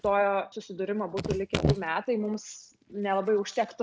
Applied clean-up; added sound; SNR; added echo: neural mask model RNNoise.